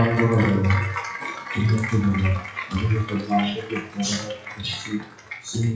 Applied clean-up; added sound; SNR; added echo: classical method WPE with log-MMSE.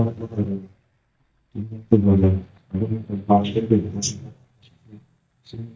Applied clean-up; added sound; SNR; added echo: neural mask model DeepFilterNet 3.